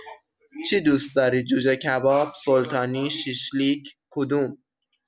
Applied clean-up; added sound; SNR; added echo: none; Rattle (instrument); 16 dB; none.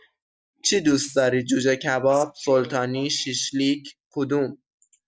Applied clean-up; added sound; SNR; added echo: neural mask model DeepFilterNet 3.